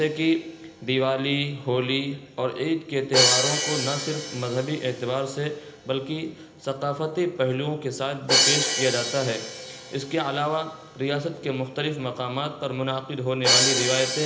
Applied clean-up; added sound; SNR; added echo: none; Crash cymbal; 2 dB; reverberation time 0.8 s.